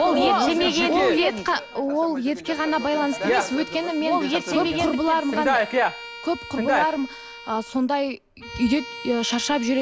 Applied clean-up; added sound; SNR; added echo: none; Bowed string instrument; 16 dB; none.